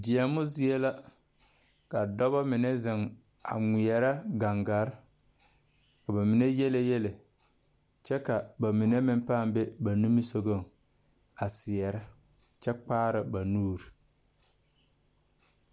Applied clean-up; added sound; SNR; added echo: none; none; none; none.